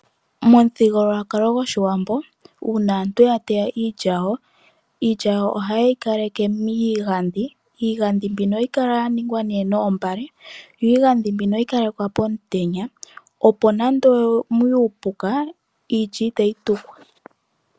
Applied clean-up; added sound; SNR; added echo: none; none; none; none.